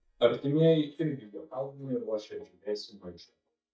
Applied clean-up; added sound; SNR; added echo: neural mask model DeepFilterNet 3.